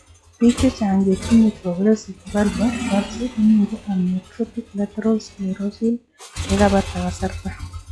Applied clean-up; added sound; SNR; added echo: classical method log-MMSE.